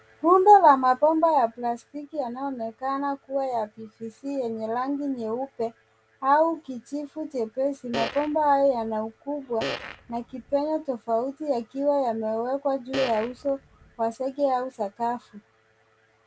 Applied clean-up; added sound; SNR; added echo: none; Fart; 11 dB; none.